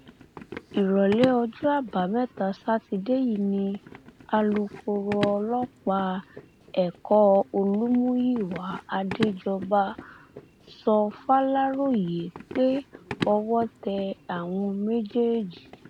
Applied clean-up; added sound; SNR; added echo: none; Run; 15 dB; none.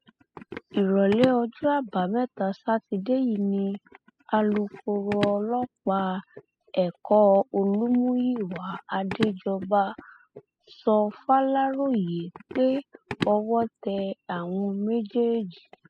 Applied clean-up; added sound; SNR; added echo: classical method spectral subtraction.